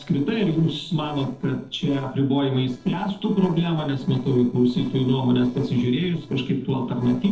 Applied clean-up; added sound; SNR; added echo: neural separator model SepFormer DNS4.